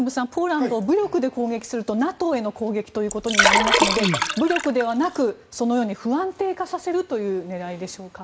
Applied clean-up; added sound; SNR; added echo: none; Liquid; -2 dB; none.